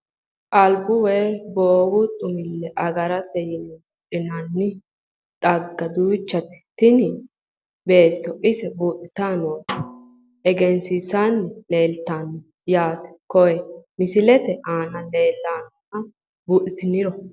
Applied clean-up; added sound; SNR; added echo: neural separator model SepFormer DNS4.